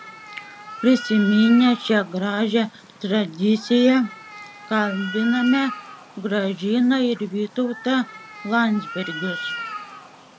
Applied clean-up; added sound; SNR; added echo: none; Cat; 14 dB; none.